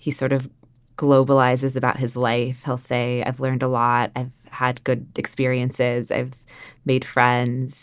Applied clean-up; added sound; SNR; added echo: none; none; none; none.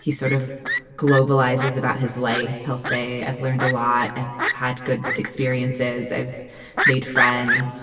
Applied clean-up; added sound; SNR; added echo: none; Fowl; 5 dB; reverberation time 1.9 s.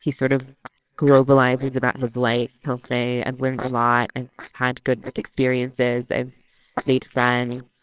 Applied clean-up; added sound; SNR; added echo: neural separator model SepFormer WHAMR!.